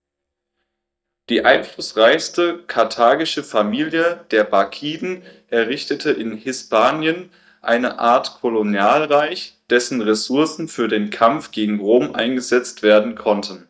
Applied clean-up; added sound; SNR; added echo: neural mask model DeepFilterNet 3.